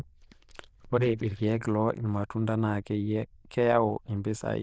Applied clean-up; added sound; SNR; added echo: neural diffusion model UNIVERSE++.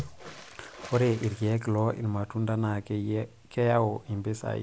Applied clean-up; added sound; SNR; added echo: none; Water / Splash, splatter; 19 dB; none.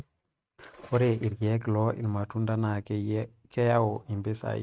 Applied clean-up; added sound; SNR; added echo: neural mask model RNNoise.